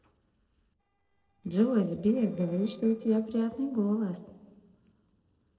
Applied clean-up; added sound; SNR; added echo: neural separator model SepFormer DNS4.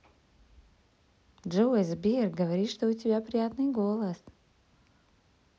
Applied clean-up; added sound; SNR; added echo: none; none; none; none.